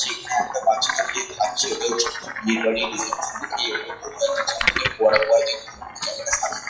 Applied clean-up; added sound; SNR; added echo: classical method WPE with log-MMSE.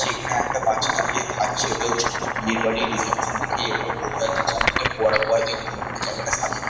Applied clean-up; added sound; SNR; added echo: none; Boiling; 0 dB; reverberation time 1.0 s.